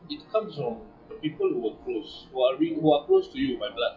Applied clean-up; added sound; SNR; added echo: classical method WPE with log-MMSE.